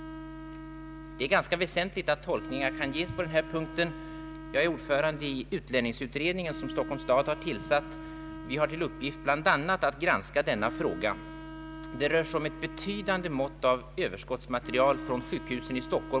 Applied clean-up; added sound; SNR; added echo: none; Bowed string instrument; 13 dB; none.